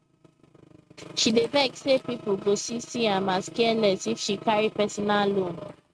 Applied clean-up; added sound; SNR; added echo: neural mask model RNNoise.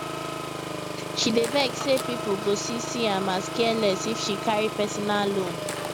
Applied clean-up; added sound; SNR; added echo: none; Engine; 5 dB; none.